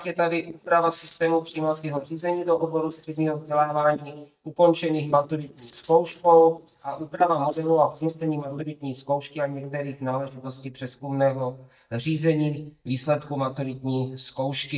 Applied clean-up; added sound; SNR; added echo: neural mask model DeepFilterNet 3.